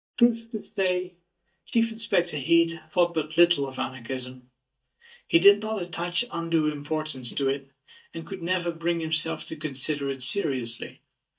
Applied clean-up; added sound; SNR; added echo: neural mask model DeepFilterNet 3.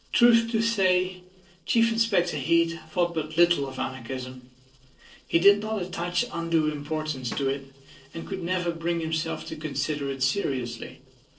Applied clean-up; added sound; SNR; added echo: neural separator model SepFormer DNS4.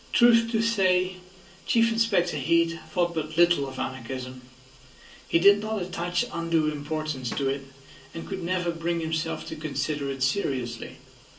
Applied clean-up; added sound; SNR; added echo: none; Drum; 18 dB; reverberation time 0.2 s.